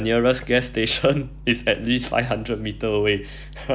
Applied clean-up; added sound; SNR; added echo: none; none; none; none.